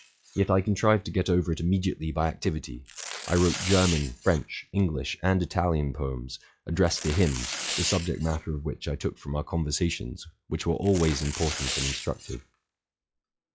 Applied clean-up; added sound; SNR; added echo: classical method log-MMSE.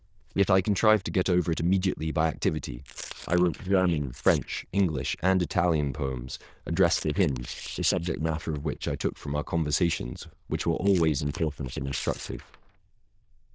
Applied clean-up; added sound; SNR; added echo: neural diffusion model UNIVERSE++.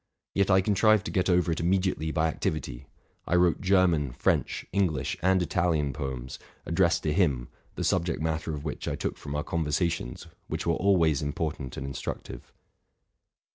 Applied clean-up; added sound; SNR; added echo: none; none; none; none.